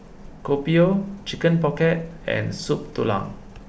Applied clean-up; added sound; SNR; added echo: none; none; none; none.